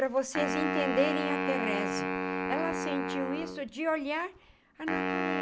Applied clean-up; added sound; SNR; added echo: none; Wind instrument, woodwind instrument; 0 dB; none.